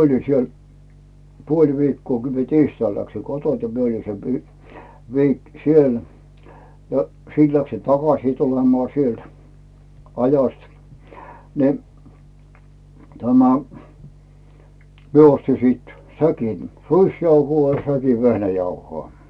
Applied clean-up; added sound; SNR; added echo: none; none; none; none.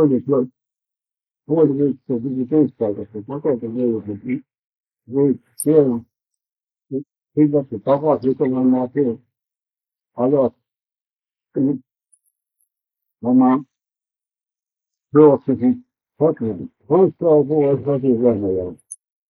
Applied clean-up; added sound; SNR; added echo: neural mask model Resemble Enhance denoiser.